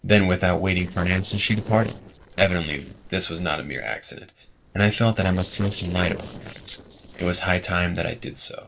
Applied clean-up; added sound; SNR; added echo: neural separator model SepFormer DNS4.